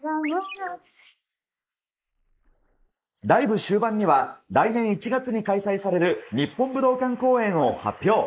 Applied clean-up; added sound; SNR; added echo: neural mask model Resemble Enhance denoiser.